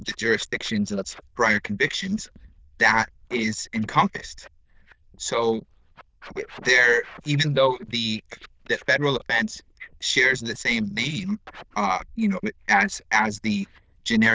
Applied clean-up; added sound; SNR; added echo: neural diffusion model UNIVERSE++.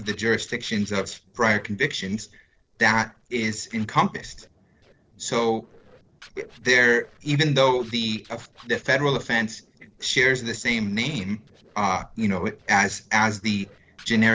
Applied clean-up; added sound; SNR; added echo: neural separator model SepFormer DNS4.